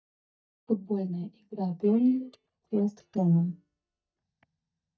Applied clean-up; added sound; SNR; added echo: neural mask model DeepFilterNet 3.